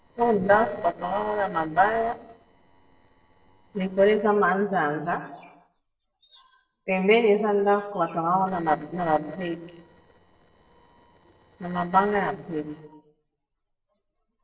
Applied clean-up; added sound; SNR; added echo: neural separator model SepFormer DNS4.